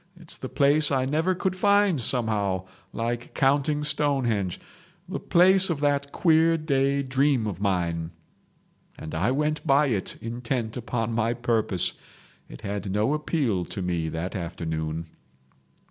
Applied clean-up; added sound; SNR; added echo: none; none; none; none.